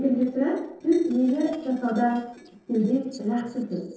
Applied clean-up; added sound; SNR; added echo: neural separator model SepFormer DNS4.